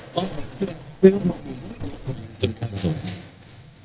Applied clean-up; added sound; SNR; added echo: neural mask model DeepFilterNet 3.